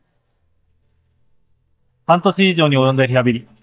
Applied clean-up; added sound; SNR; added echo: neural mask model DeepFilterNet 3.